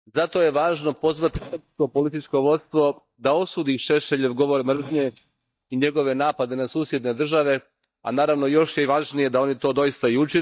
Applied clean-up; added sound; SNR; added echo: neural mask model DeepFilterNet 3.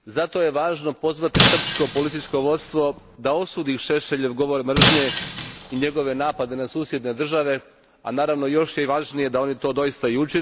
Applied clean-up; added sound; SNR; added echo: none; Shatter; 0 dB; none.